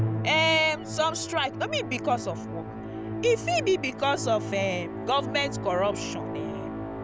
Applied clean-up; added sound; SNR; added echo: none; Musical instrument; 5 dB; none.